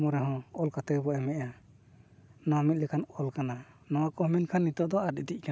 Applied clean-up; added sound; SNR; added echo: none; none; none; none.